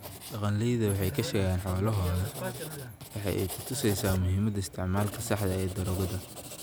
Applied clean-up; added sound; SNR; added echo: none; Writing; 14 dB; none.